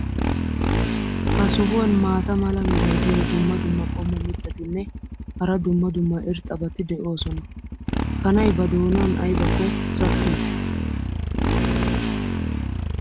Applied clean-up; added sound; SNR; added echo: none; Motorcycle; -1 dB; none.